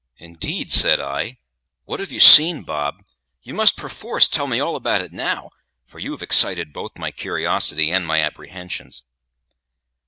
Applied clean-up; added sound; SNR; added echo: none; none; none; none.